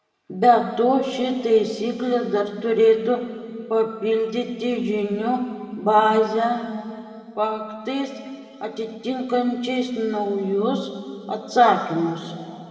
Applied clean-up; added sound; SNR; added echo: none; none; none; reverberation time 2.4 s.